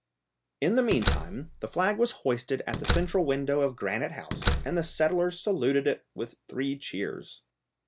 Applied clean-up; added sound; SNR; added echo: none; Slam; 3 dB; none.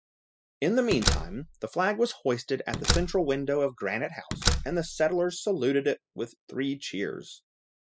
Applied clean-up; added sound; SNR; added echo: classical method spectral subtraction.